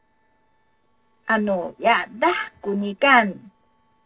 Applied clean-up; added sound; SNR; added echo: neural separator model SepFormer DNS4.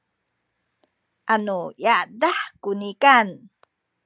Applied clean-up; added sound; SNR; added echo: none; none; none; none.